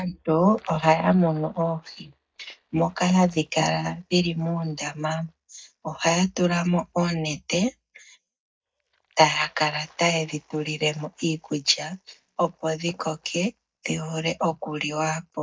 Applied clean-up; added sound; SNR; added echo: neural mask model DeepFilterNet 3.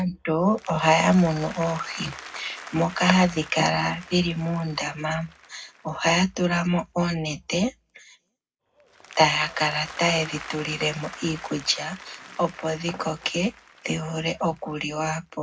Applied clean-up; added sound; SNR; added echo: none; Applause; 18 dB; reverberation time 0.3 s.